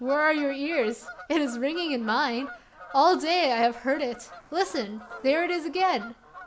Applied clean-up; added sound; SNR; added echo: none; Bird vocalization, bird call, bird song / Fowl; 18 dB; none.